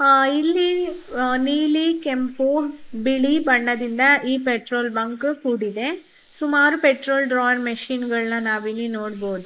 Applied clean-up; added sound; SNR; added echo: neural mask model Resemble Enhance denoiser.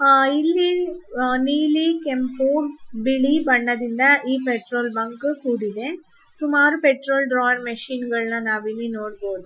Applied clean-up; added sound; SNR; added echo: classical method Wiener filter.